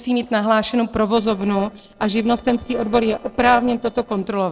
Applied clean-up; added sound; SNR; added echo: neural separator model SepFormer DNS4.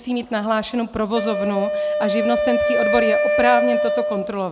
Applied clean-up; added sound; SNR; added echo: none; Wind instrument, woodwind instrument; -1 dB; none.